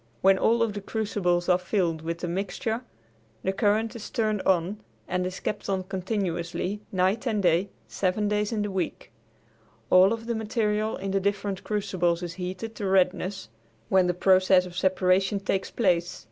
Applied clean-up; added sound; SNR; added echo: none; none; none; none.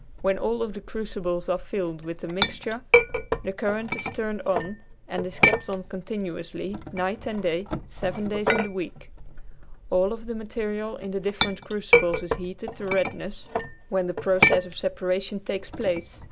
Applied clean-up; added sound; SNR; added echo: none; Chink, clink; 0 dB; none.